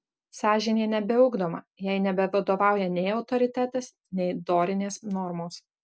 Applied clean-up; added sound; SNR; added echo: none; none; none; none.